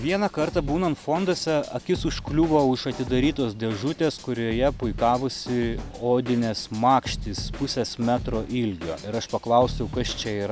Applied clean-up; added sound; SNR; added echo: none; Drum kit; 11 dB; none.